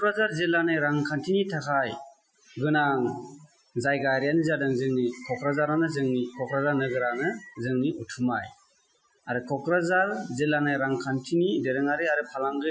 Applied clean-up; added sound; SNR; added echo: classical method Wiener filter.